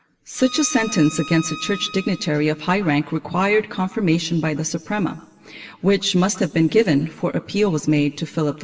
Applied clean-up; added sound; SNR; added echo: none; Bowed string instrument; 16 dB; reverberation time 2.8 s.